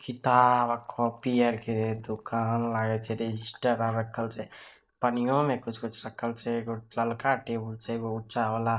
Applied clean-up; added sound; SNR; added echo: neural mask model DeepFilterNet 3.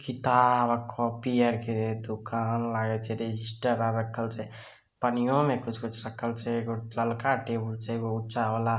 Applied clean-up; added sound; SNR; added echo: none; none; none; none.